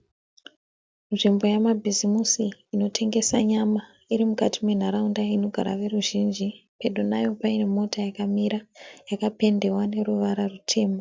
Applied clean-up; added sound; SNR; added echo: none; none; none; none.